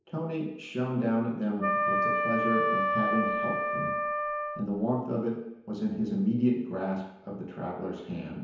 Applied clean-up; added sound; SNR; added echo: none; Wind instrument, woodwind instrument; -3 dB; reverberation time 1.0 s.